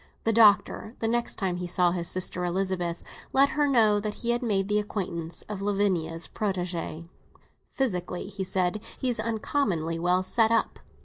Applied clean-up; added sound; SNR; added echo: none; none; none; none.